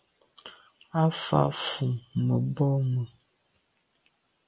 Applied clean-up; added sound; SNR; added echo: none; none; none; none.